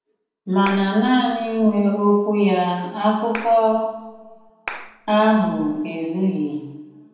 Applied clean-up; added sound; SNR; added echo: none; Clapping; 17 dB; reverberation time 0.9 s.